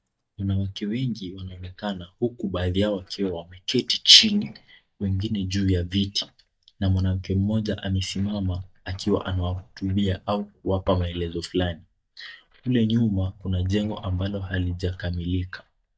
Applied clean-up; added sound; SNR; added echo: neural mask model DeepFilterNet 3.